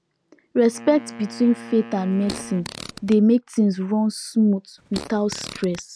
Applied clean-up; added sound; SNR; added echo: none; Fart + Wind instrument, woodwind instrument; 16 dB; none.